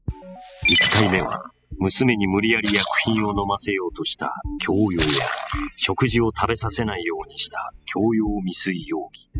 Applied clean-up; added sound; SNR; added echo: classical method spectral subtraction.